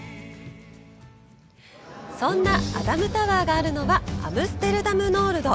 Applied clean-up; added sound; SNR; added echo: none; none; none; none.